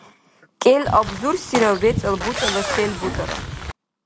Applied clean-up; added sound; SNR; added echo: none; Walk, footsteps / Bird vocalization, bird call, bird song + Engine / Drill; 5 dB; none.